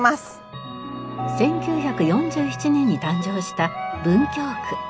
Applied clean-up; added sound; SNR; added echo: none; Chime / Clock; 11 dB; none.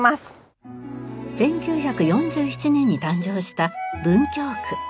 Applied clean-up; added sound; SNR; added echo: none; none; none; none.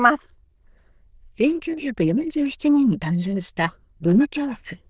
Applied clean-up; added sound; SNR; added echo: neural diffusion model UNIVERSE++.